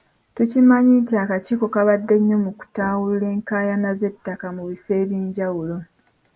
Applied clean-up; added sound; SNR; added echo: none; none; none; none.